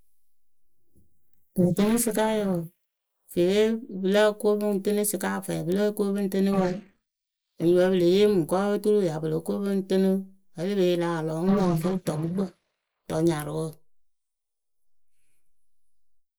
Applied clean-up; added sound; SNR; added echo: neural mask model Resemble Enhance denoiser.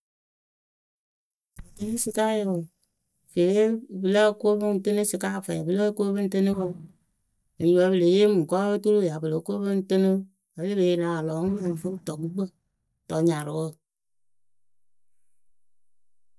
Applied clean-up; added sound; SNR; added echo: neural mask model DeepFilterNet 3.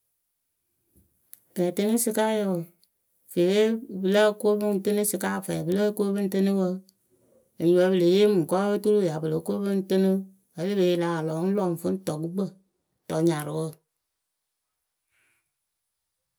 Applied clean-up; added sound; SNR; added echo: none; none; none; none.